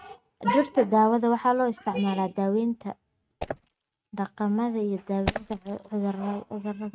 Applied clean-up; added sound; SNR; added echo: neural mask model RNNoise.